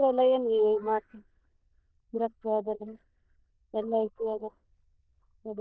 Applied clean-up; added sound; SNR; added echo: neural diffusion model UNIVERSE++.